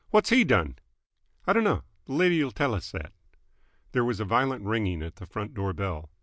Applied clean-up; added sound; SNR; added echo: none; none; none; none.